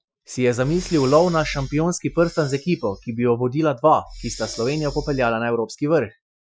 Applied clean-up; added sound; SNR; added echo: classical method Wiener filter.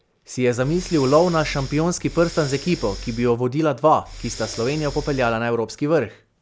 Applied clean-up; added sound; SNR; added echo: none; Breathing; 14 dB; none.